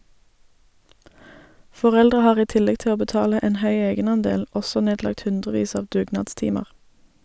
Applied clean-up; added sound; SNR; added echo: none; none; none; none.